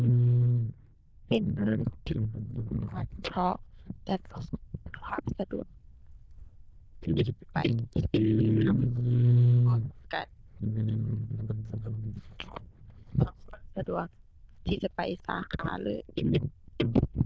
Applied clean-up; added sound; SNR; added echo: neural diffusion model UNIVERSE++.